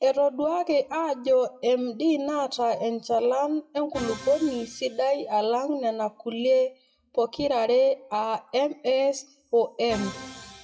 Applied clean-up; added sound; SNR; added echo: classical method WPE with log-MMSE.